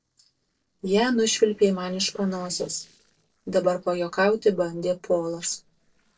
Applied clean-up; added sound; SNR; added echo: neural separator model SepFormer DNS4.